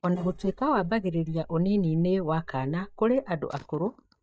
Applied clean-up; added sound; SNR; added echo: neural mask model DeepFilterNet 3.